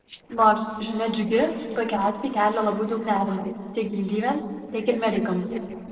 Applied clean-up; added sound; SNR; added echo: neural separator model SepFormer DNS4.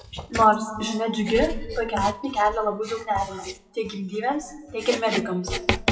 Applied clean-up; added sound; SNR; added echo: classical method WPE with log-MMSE.